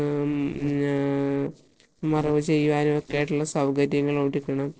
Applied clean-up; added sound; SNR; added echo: neural separator model SepFormer DNS4.